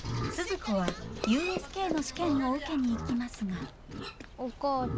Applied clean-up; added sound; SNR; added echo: none; Run + Livestock, farm animals, working animals; 7 dB; none.